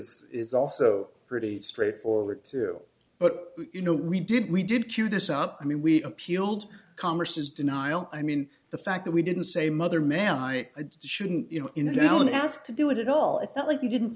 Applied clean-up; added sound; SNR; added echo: none; none; none; none.